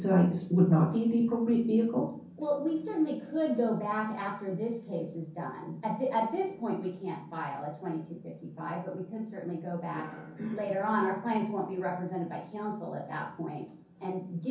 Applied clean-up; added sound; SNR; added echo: none; none; none; reverberation time 0.6 s.